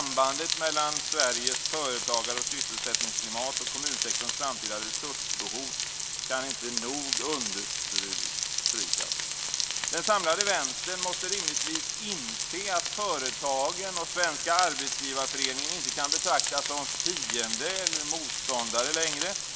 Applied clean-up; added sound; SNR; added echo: none; Frying (food); -2 dB; none.